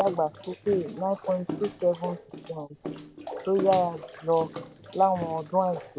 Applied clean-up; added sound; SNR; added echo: none; Bathtub (filling or washing) / Water / Splash, splatter; 12 dB; none.